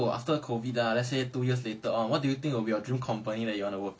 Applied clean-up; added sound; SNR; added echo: none; none; none; none.